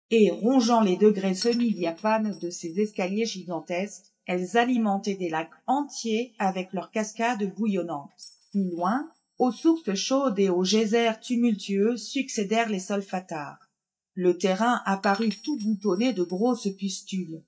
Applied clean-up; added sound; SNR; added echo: neural mask model DeepFilterNet 3.